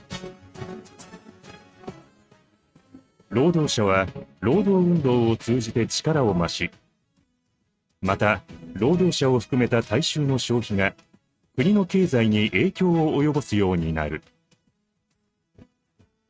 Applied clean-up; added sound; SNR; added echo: neural mask model RNNoise.